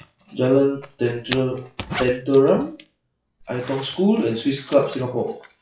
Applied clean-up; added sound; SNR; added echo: classical method WPE with log-MMSE.